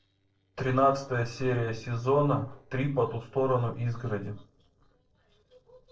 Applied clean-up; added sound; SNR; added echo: neural separator model SepFormer DNS4.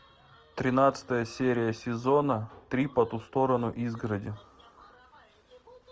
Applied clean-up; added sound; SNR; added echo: none; none; none; none.